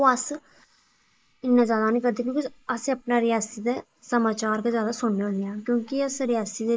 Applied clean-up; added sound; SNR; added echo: neural mask model Resemble Enhance denoiser.